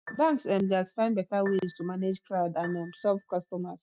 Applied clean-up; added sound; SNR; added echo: neural mask model RNNoise.